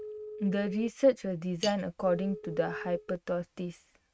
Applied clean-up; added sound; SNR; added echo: neural mask model RNNoise.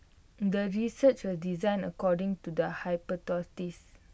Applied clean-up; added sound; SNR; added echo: none; none; none; none.